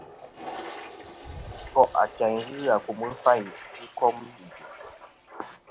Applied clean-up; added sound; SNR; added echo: none; Toilet flush; 15 dB; none.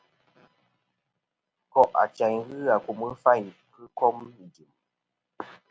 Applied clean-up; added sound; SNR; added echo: none; none; none; none.